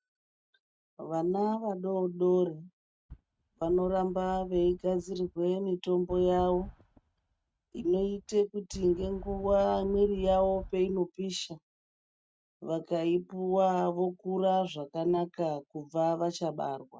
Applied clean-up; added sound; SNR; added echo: neural mask model RNNoise.